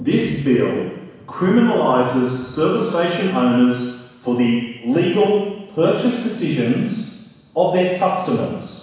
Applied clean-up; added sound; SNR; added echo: none; none; none; reverberation time 1.1 s.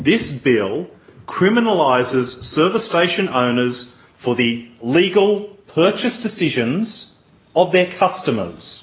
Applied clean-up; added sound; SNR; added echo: none; none; none; none.